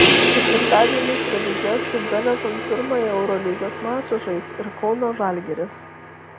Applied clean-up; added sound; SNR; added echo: none; Crash cymbal; -1 dB; none.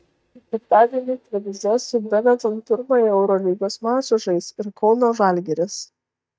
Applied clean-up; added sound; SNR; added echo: neural mask model DeepFilterNet 3.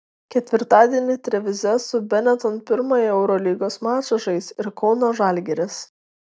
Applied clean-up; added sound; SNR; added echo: none; none; none; none.